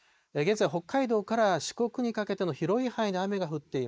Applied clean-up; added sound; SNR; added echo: neural mask model Resemble Enhance denoiser.